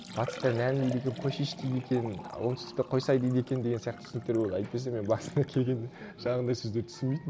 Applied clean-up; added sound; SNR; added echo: none; Liquid; 17 dB; none.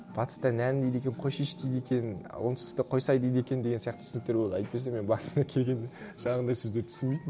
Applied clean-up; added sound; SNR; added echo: none; none; none; none.